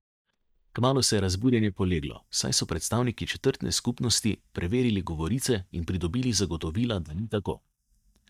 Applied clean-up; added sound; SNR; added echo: neural mask model DeepFilterNet 3.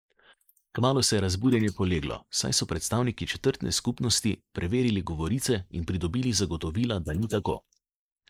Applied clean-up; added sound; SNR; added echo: neural mask model Resemble Enhance denoiser.